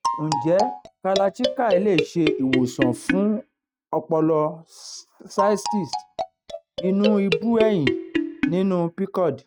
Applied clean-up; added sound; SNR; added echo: neural mask model RNNoise.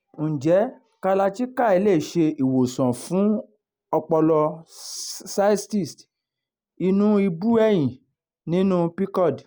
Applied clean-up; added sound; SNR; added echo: none; none; none; none.